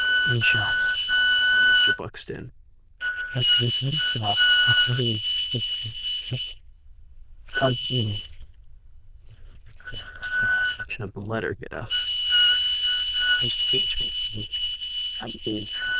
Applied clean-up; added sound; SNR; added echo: neural diffusion model UNIVERSE++.